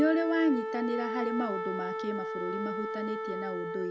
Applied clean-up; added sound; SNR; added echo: none; Wind instrument, woodwind instrument; 3 dB; none.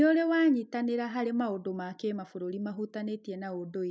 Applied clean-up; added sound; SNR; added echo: none; none; none; none.